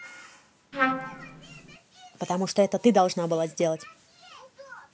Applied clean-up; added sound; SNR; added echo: none; Trumpet; 2 dB; none.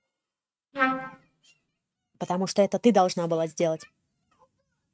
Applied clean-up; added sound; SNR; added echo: neural mask model RNNoise.